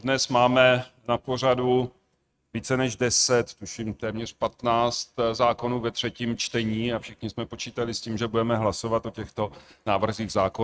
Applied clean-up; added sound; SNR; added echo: neural mask model RNNoise.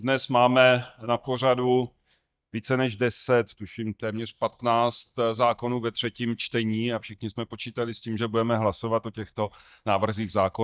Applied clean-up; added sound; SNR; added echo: neural mask model DeepFilterNet 3.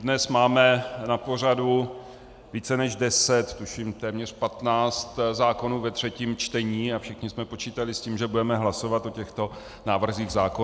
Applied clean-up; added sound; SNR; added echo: none; none; none; none.